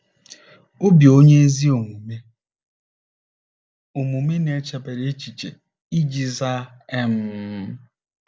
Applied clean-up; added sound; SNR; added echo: none; none; none; none.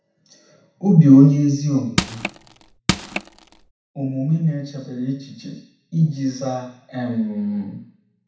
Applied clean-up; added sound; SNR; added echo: none; Crushing; 6 dB; reverberation time 0.7 s.